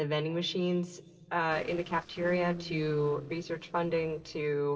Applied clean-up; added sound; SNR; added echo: neural separator model SepFormer DNS4.